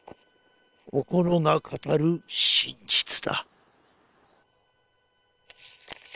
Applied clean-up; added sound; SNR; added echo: neural separator model SepFormer WHAM!.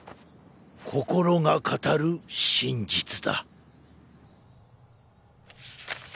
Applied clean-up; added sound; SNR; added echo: none; none; none; none.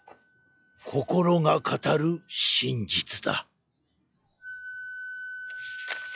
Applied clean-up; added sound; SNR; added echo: classical method log-MMSE.